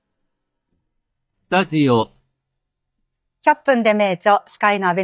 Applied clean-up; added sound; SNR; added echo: neural mask model DeepFilterNet 3.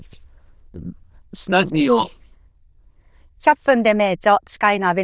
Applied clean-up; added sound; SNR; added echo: neural diffusion model UNIVERSE++.